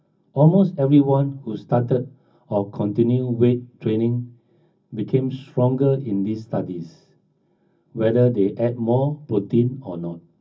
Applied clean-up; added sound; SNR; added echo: none; none; none; reverberation time 0.4 s.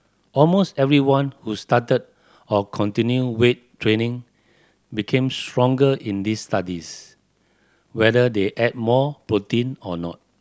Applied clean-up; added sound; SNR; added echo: none; none; none; none.